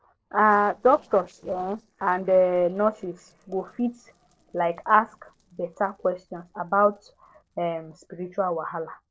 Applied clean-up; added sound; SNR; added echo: neural separator model SepFormer DNS4.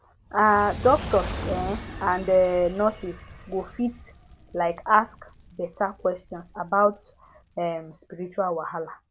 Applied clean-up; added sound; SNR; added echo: none; Fire; 13 dB; none.